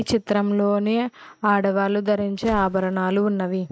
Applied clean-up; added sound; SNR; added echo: neural mask model RNNoise.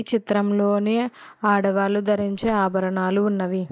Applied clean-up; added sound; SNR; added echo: neural mask model DeepFilterNet 3.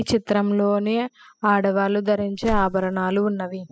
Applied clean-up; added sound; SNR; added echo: classical method spectral subtraction.